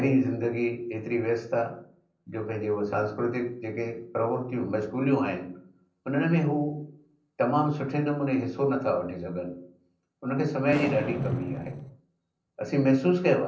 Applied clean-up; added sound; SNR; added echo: neural separator model SepFormer DNS4.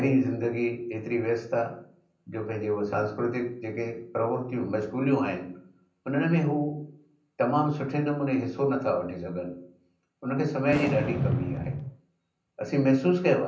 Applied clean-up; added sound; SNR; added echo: none; Fireworks; 2 dB; reverberation time 0.6 s.